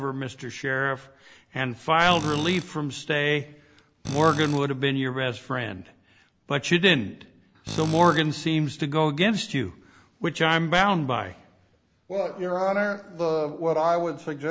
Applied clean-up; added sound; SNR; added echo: none; Tools; 13 dB; none.